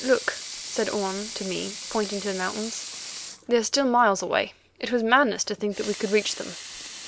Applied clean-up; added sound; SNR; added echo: none; Sink (filling or washing) / Water tap, faucet / Liquid; 12 dB; none.